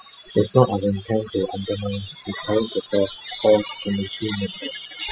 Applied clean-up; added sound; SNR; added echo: classical method spectral subtraction.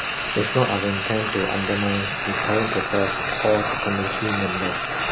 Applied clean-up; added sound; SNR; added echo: none; Frying (food); 1 dB; none.